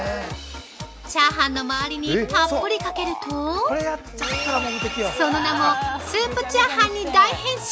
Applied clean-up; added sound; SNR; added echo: none; none; none; none.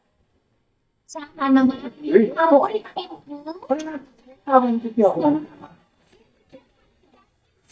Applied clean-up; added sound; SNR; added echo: neural mask model DeepFilterNet 3.